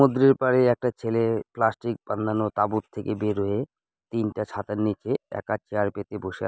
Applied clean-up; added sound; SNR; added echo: none; none; none; none.